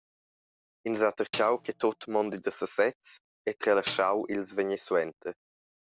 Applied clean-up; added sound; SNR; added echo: none; Snare drum; 13 dB; none.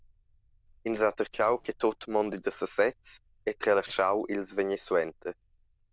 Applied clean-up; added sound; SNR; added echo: neural diffusion model UNIVERSE++.